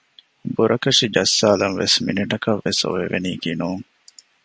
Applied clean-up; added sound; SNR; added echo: none; none; none; none.